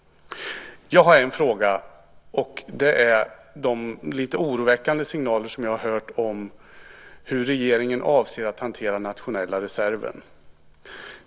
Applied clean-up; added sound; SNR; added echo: none; none; none; none.